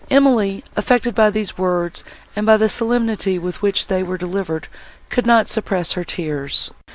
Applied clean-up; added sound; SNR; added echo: none; none; none; none.